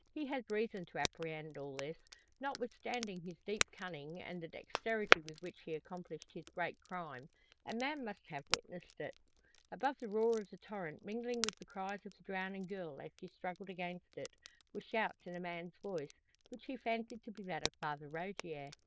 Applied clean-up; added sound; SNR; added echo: neural diffusion model UNIVERSE++.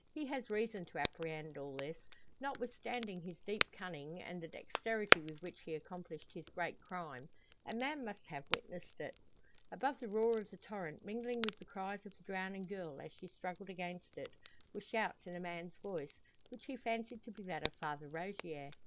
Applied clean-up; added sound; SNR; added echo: none; Crackle; 1 dB; none.